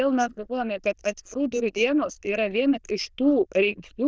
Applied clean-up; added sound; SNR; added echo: neural diffusion model UNIVERSE++.